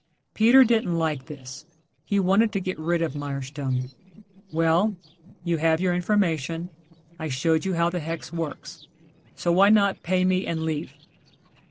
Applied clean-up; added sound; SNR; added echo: neural separator model SepFormer DNS4.